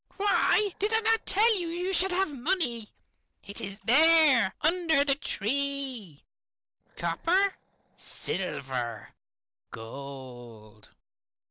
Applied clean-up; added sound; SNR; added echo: neural separator model SepFormer DNS4.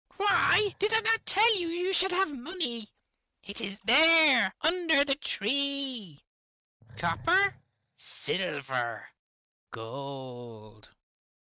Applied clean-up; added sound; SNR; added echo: neural mask model RNNoise.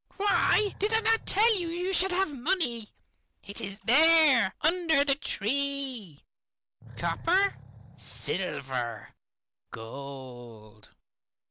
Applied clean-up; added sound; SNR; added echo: none; Animal; 16 dB; none.